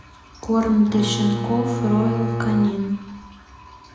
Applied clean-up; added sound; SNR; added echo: none; Bowed string instrument; 5 dB; reverberation time 0.9 s.